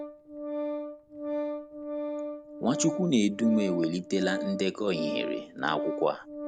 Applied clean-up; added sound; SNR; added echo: none; Organ; 5 dB; none.